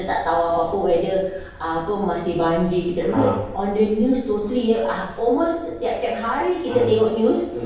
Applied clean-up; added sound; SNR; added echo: none; Motor vehicle (road); 18 dB; reverberation time 0.9 s.